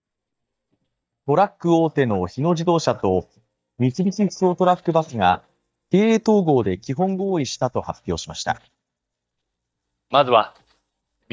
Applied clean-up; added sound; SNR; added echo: neural mask model DeepFilterNet 3.